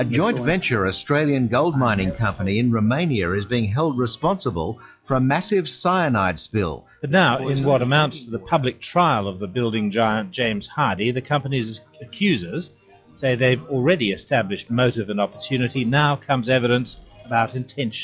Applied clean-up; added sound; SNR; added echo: classical method log-MMSE.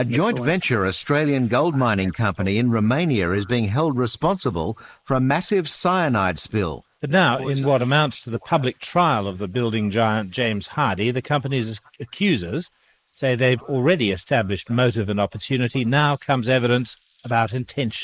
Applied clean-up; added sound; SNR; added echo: neural mask model Resemble Enhance denoiser.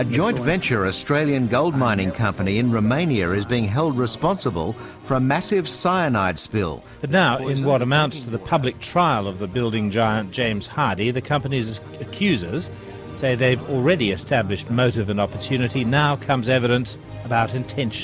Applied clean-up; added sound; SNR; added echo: none; none; none; none.